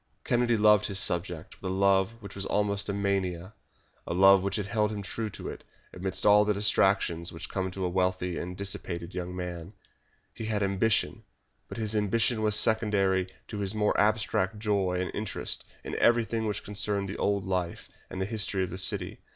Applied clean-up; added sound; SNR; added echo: none; none; none; none.